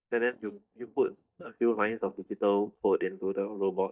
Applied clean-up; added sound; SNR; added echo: neural mask model DeepFilterNet 3.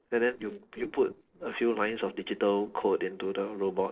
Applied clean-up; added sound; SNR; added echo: neural separator model SepFormer DNS4.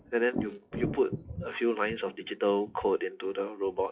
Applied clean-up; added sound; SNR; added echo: classical method WPE with log-MMSE.